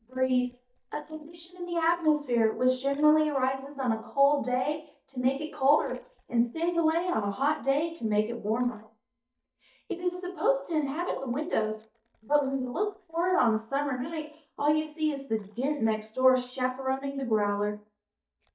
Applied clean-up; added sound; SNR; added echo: neural mask model DeepFilterNet 3.